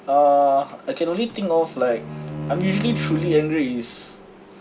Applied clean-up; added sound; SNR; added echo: none; Bowed string instrument; 9 dB; none.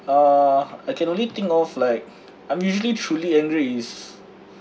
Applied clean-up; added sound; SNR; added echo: none; none; none; none.